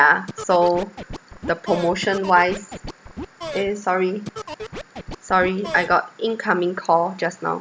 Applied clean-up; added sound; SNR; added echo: none; Scratching (performance technique); 12 dB; none.